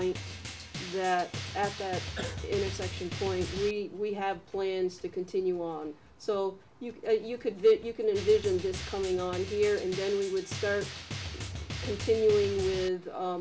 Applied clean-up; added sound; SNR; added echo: none; Drum; 10 dB; none.